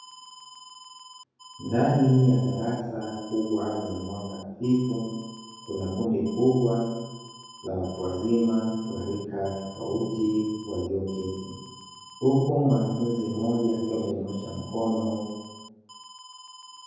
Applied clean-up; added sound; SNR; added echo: none; Alarm; 20 dB; reverberation time 1.3 s.